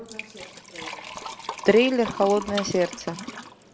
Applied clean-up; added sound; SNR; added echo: none; Liquid; 12 dB; none.